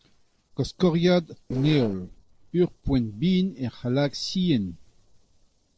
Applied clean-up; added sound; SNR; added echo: neural separator model SepFormer DNS4.